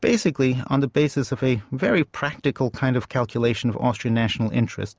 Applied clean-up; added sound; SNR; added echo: none; none; none; none.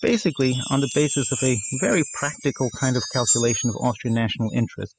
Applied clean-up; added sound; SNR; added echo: classical method spectral subtraction.